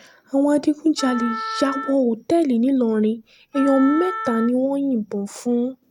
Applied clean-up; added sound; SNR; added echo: none; Wind instrument, woodwind instrument; 11 dB; none.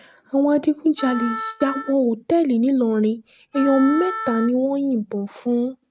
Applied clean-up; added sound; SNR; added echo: neural mask model RNNoise.